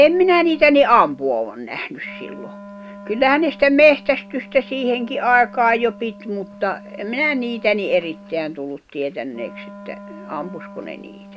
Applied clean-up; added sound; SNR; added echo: none; Wind instrument, woodwind instrument; 20 dB; none.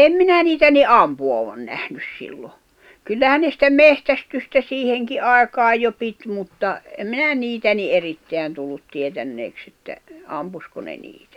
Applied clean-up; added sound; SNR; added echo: none; none; none; none.